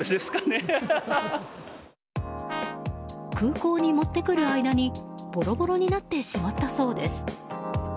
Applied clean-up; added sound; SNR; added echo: none; Brass instrument; 11 dB; none.